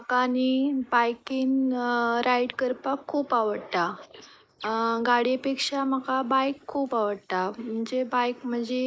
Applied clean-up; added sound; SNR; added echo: neural mask model Resemble Enhance denoiser.